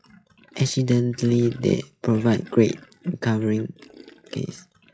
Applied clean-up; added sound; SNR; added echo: classical method log-MMSE.